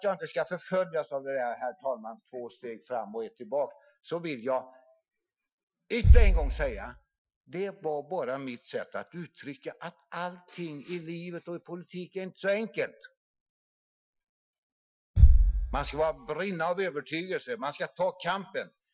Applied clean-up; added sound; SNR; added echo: classical method Wiener filter.